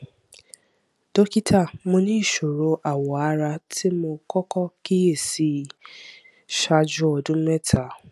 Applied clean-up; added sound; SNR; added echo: none; none; none; none.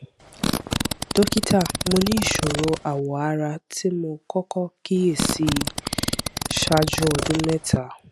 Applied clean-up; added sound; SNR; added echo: none; Fart; 3 dB; none.